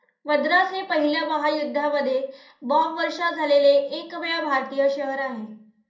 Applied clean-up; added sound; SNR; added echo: none; none; none; reverberation time 0.5 s.